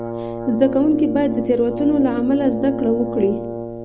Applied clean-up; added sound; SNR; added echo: none; Brass instrument; 8 dB; none.